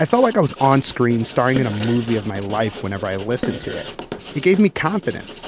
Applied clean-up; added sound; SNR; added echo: none; Writing + Fart; 11 dB; none.